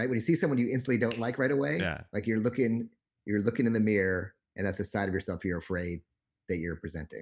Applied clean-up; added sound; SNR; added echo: none; none; none; none.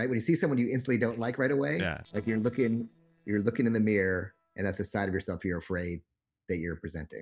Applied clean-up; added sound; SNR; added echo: neural separator model SepFormer DNS4.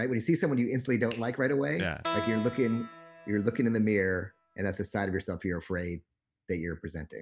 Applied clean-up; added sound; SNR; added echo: none; Keyboard (musical); 11 dB; none.